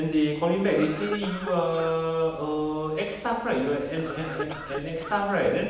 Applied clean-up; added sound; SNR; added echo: none; Cough; 11 dB; none.